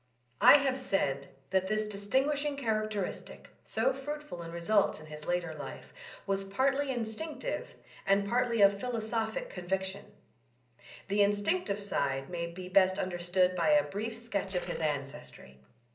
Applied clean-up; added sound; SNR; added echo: neural separator model SepFormer DNS4.